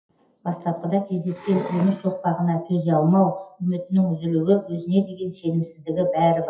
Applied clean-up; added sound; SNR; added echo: classical method WPE with log-MMSE.